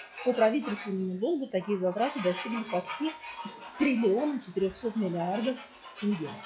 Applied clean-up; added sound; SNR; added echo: classical method log-MMSE.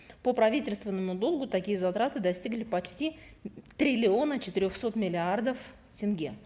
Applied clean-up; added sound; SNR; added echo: none; none; none; none.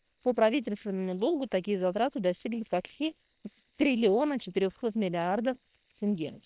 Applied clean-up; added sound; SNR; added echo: neural separator model SepFormer WHAM!.